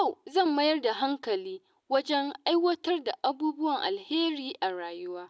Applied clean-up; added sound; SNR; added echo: none; none; none; none.